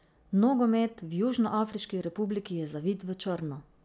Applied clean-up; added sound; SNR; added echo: none; none; none; none.